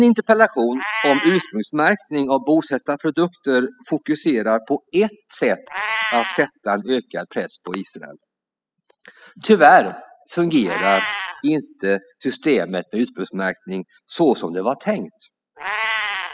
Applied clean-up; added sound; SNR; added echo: classical method spectral subtraction.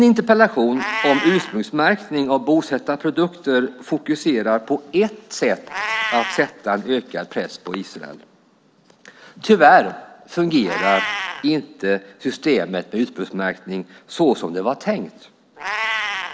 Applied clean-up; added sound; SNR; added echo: none; Meow; 11 dB; none.